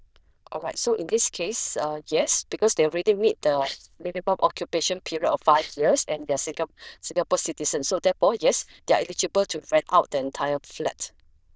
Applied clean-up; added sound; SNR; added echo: neural diffusion model UNIVERSE++.